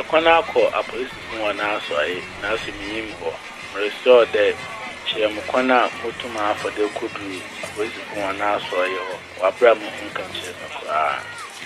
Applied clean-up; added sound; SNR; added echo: none; Crowd; 12 dB; none.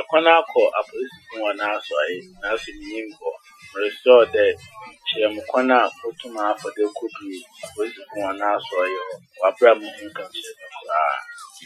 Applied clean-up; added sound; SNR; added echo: classical method Wiener filter.